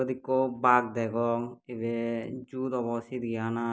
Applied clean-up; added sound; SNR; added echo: none; none; none; none.